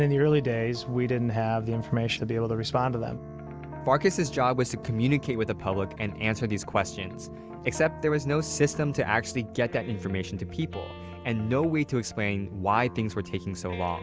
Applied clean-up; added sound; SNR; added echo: none; none; none; none.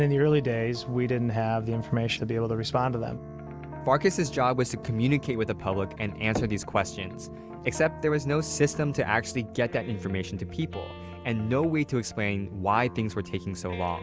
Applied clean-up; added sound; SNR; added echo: none; Knock / Wood; 15 dB; none.